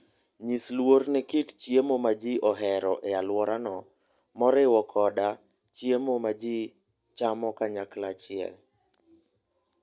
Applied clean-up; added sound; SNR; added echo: none; none; none; none.